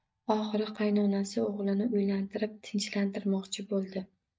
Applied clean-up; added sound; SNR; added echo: neural mask model DeepFilterNet 3.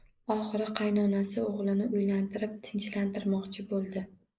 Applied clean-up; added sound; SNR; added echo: neural mask model Resemble Enhance denoiser.